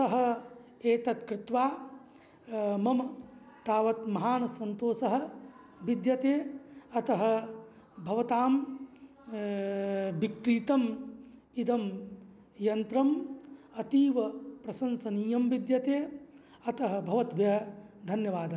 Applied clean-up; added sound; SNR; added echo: none; none; none; none.